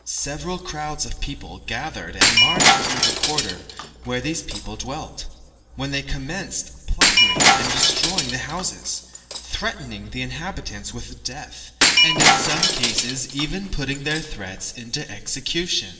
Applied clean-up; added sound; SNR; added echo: none; Shatter; -5 dB; reverberation time 2.7 s.